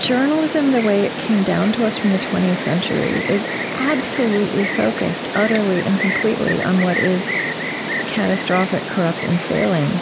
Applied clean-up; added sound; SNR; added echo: none; Insect; 5 dB; none.